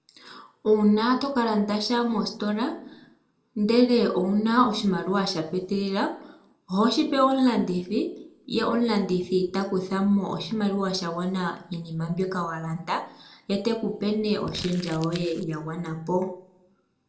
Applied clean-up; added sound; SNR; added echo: none; Crumpling, crinkling; 17 dB; reverberation time 0.4 s.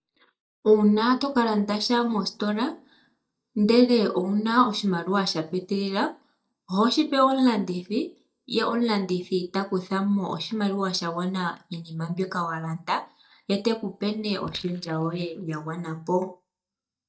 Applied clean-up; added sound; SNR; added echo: neural mask model DeepFilterNet 3.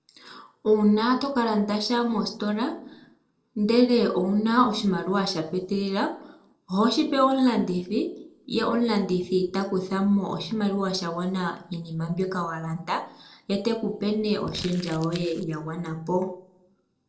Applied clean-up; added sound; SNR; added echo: neural separator model SepFormer DNS4.